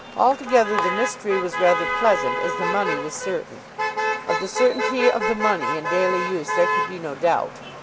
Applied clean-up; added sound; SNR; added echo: none; Motor vehicle (road); 3 dB; none.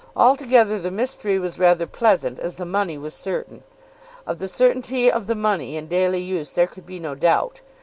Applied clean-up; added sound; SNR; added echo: none; none; none; none.